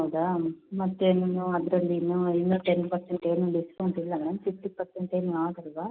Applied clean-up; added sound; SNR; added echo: none; none; none; none.